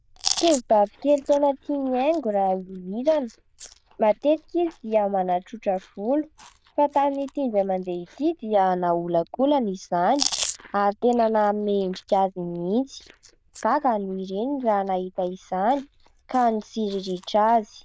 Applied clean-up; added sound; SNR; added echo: neural diffusion model UNIVERSE++.